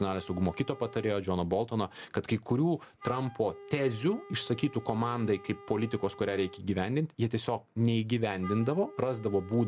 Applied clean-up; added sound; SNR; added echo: none; Wind instrument, woodwind instrument; 19 dB; none.